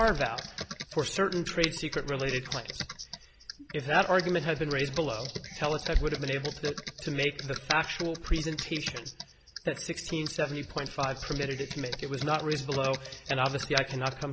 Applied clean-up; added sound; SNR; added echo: none; Computer keyboard; 10 dB; none.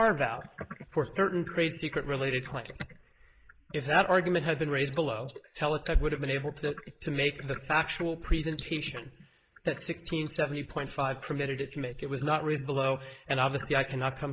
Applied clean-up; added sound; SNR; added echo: neural mask model Resemble Enhance denoiser.